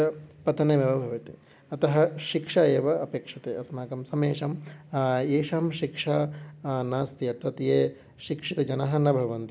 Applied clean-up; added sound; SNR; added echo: none; none; none; none.